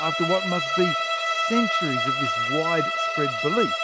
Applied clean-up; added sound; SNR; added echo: none; Bowed string instrument; -2 dB; none.